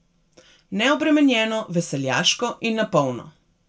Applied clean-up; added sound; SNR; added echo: none; none; none; reverberation time 0.2 s.